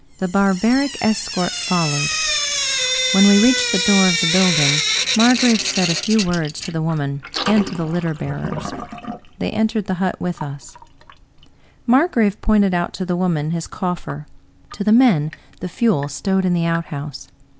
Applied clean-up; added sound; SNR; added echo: none; Drip / Sink (filling or washing); 6 dB; none.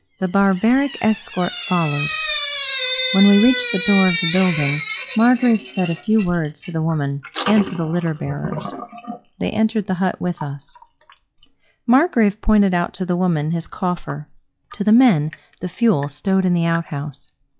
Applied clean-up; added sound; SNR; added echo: classical method log-MMSE.